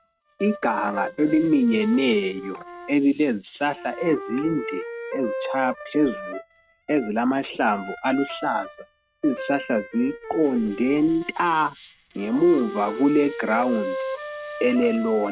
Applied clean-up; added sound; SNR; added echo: neural mask model RNNoise.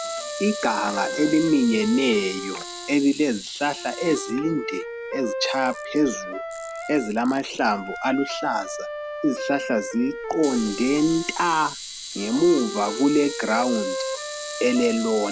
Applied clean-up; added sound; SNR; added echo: none; Wind instrument, woodwind instrument + Camera; 8 dB; none.